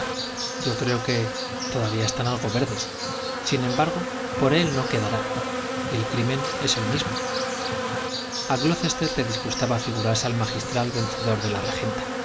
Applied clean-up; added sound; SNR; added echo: none; Insect; 2 dB; none.